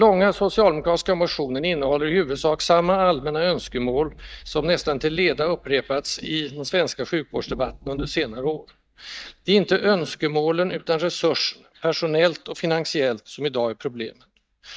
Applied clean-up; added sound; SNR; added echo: neural mask model DeepFilterNet 3.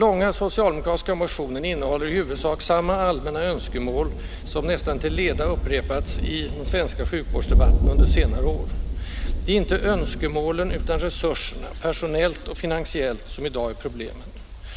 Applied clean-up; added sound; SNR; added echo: none; Thunder; 0 dB; none.